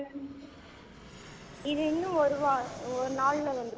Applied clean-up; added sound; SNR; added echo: none; Fixed-wing aircraft, airplane; 14 dB; none.